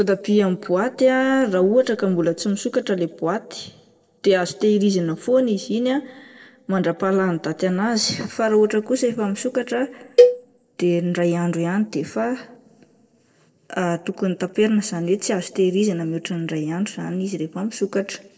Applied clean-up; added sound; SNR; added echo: neural separator model SepFormer DNS4.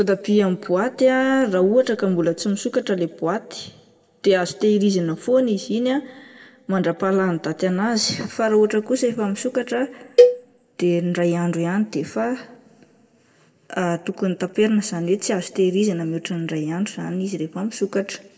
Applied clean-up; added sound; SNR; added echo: none; Cowbell; -1 dB; reverberation time 0.9 s.